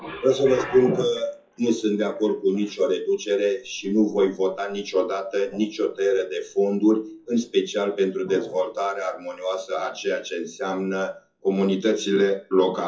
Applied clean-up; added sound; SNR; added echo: classical method WPE with log-MMSE.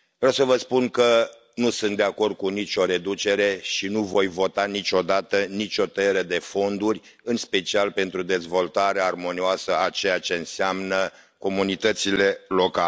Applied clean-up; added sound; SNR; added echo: none; none; none; none.